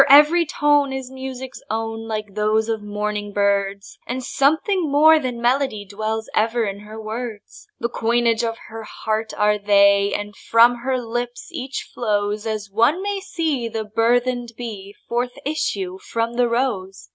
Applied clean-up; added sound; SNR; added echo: none; none; none; none.